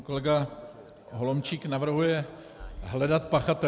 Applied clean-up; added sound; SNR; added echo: none; none; none; none.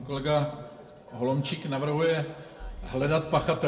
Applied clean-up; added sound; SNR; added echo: none; none; none; reverberation time 0.7 s.